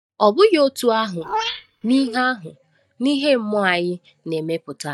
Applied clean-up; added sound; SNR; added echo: neural mask model DeepFilterNet 3.